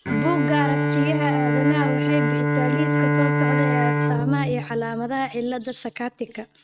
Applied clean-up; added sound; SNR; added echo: neural mask model RNNoise.